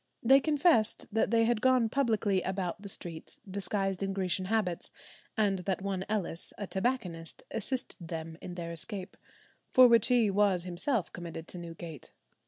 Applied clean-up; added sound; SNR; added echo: none; none; none; none.